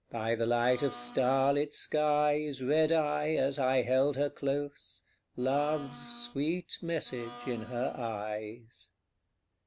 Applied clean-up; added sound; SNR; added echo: none; Domestic sounds, home sounds; 16 dB; none.